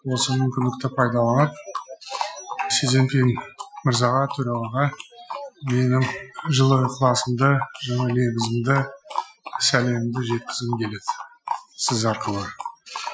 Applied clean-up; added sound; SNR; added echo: classical method Wiener filter.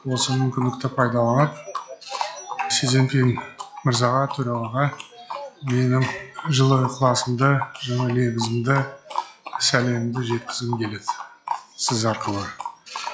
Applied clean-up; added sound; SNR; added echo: classical method log-MMSE.